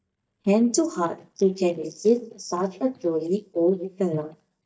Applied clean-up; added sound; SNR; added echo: neural mask model DeepFilterNet 3.